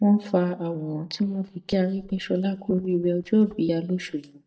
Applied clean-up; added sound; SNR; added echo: neural mask model DeepFilterNet 3.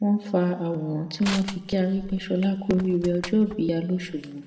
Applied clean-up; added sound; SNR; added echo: none; Crushing; 16 dB; reverberation time 1.3 s.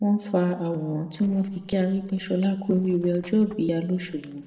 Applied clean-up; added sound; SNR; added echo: neural separator model SepFormer DNS4.